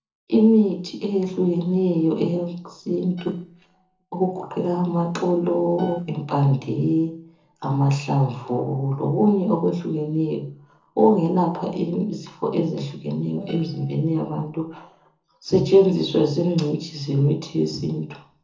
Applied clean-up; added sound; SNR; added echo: neural separator model SepFormer DNS4.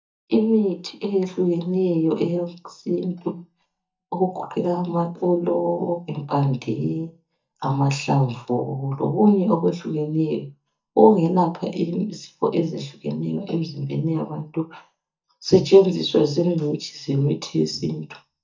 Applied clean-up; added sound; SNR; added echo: neural mask model DeepFilterNet 3.